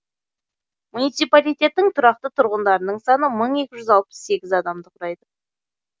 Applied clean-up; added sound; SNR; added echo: none; none; none; none.